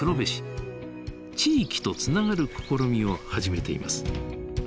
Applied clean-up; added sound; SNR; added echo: none; Bird; 17 dB; none.